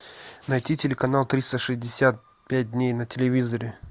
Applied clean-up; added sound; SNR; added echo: none; none; none; none.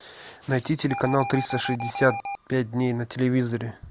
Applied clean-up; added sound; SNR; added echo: none; Alarm; 7 dB; none.